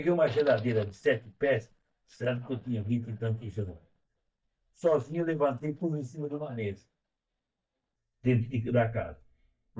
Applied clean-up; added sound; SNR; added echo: neural mask model DeepFilterNet 3.